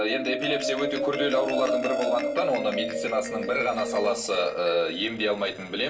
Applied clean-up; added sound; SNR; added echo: none; Marimba, xylophone; 4 dB; reverberation time 0.2 s.